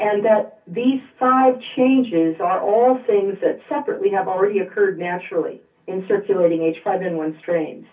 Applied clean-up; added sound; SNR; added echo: none; none; none; reverberation time 0.3 s.